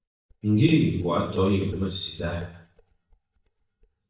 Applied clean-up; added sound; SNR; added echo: neural mask model DeepFilterNet 3.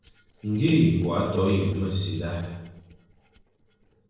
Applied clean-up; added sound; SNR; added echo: neural separator model SepFormer DNS4.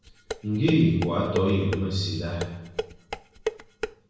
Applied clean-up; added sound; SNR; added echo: none; Dishes, pots, and pans; 9 dB; reverberation time 1.0 s.